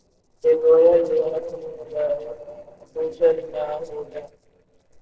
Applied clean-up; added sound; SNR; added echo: neural separator model SepFormer DNS4.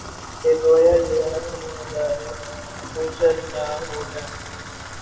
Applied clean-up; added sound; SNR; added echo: none; Bathtub (filling or washing) / Water tap, faucet; 13 dB; reverberation time 2.0 s.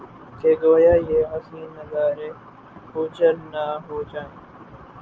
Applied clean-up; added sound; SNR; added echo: none; none; none; none.